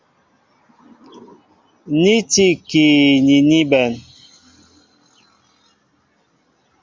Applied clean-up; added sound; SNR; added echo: none; none; none; none.